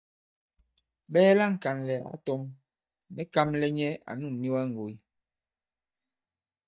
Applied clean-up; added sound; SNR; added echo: neural mask model DeepFilterNet 3.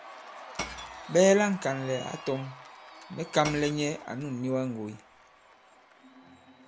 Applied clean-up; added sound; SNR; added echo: none; Cheering + Shatter / Crushing; 14 dB; none.